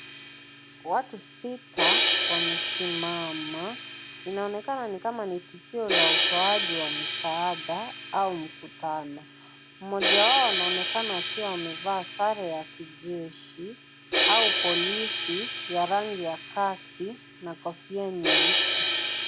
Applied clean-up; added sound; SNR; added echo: none; Crash cymbal; -2 dB; none.